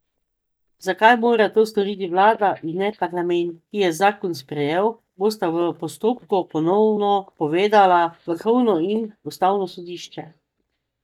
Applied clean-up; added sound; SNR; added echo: neural mask model DeepFilterNet 3.